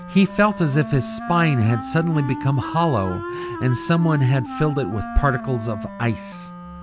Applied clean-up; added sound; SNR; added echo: none; Wind instrument, woodwind instrument; 11 dB; none.